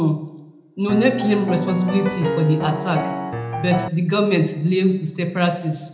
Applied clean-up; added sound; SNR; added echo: none; Piano; 5 dB; reverberation time 0.8 s.